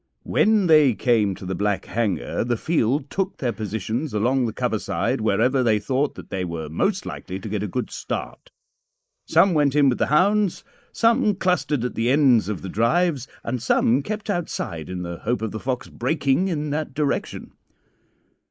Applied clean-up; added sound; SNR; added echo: neural mask model Resemble Enhance denoiser.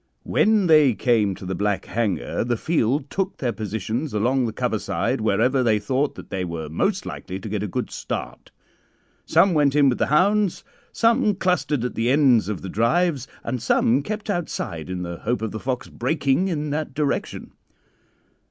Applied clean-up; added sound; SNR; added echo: none; none; none; none.